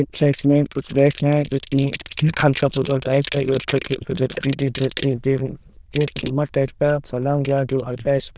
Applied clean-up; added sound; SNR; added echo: neural diffusion model UNIVERSE++.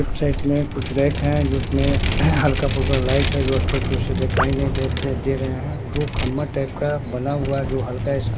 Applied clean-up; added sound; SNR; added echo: none; Vehicle; 0 dB; none.